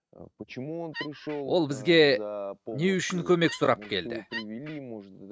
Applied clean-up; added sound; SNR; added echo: neural mask model RNNoise.